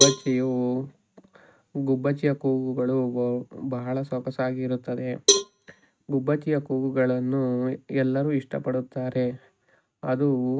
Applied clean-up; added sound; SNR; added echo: neural mask model RNNoise.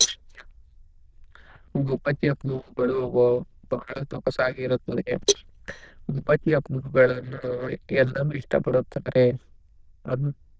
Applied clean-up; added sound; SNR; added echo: neural diffusion model UNIVERSE++.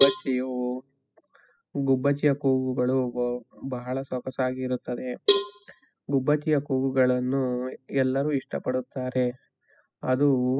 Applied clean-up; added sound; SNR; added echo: classical method spectral subtraction.